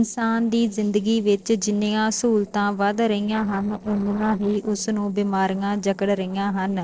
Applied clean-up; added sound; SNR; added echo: neural separator model SepFormer DNS4.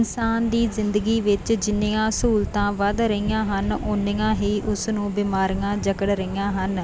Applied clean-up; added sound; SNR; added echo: none; none; none; none.